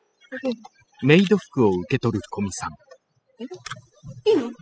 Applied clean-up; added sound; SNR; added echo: classical method spectral subtraction.